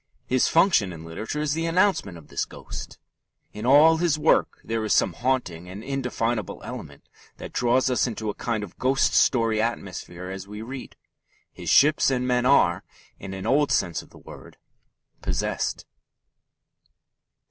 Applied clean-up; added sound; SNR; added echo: none; none; none; none.